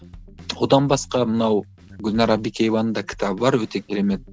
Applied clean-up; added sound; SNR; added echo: none; none; none; none.